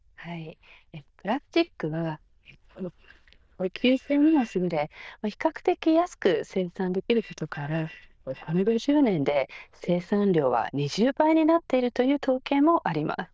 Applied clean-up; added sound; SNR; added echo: neural diffusion model UNIVERSE++.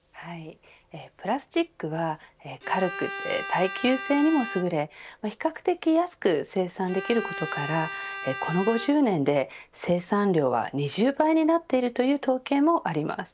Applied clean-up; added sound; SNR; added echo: none; Bowed string instrument; 11 dB; none.